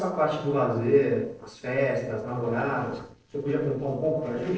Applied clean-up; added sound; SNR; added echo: neural separator model SepFormer DNS4.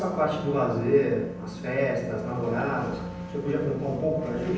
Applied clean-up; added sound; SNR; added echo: none; Wind instrument, woodwind instrument; 11 dB; reverberation time 0.9 s.